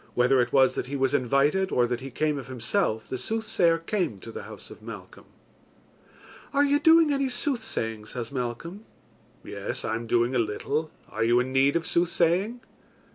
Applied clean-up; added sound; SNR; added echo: none; none; none; none.